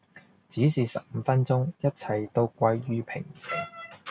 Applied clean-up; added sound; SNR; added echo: none; none; none; none.